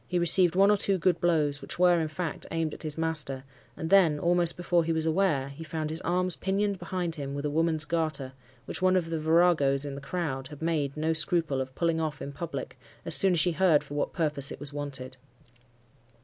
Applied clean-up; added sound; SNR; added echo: none; none; none; none.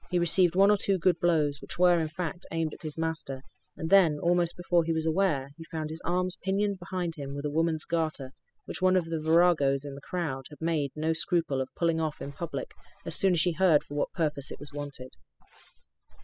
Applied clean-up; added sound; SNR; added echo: classical method spectral subtraction.